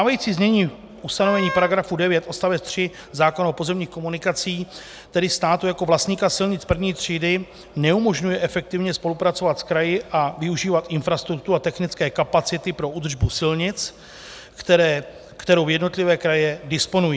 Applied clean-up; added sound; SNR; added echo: none; Wind instrument, woodwind instrument; 8 dB; none.